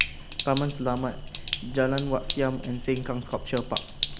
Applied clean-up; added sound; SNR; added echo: none; Sink (filling or washing); 1 dB; none.